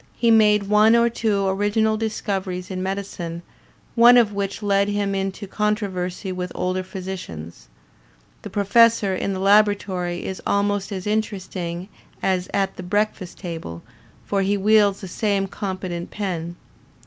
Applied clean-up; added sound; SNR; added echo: none; none; none; none.